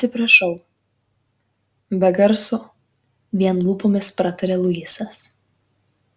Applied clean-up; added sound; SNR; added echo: none; none; none; none.